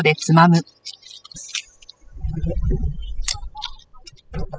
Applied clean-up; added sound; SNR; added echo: classical method spectral subtraction.